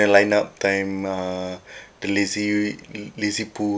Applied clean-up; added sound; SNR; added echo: none; none; none; none.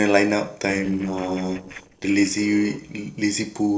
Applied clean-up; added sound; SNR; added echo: neural separator model SepFormer DNS4.